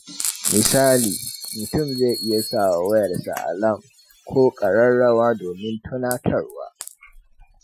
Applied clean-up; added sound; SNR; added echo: classical method Wiener filter.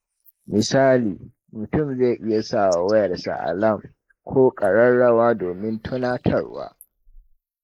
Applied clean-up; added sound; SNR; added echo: neural mask model Resemble Enhance denoiser.